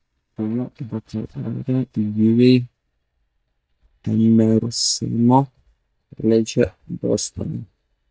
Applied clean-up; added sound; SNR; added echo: neural mask model DeepFilterNet 3.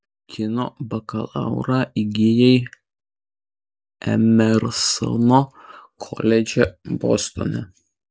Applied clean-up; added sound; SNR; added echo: none; none; none; none.